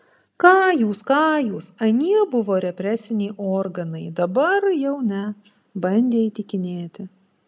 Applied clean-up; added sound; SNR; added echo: none; none; none; none.